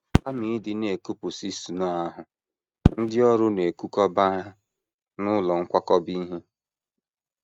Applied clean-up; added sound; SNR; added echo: neural mask model RNNoise.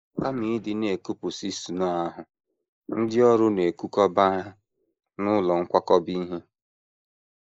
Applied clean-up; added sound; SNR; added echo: neural mask model Resemble Enhance denoiser.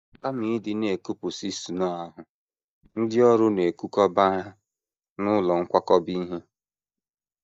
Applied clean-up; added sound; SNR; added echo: neural mask model DeepFilterNet 3.